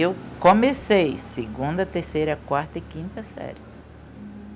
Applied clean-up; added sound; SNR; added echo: none; none; none; none.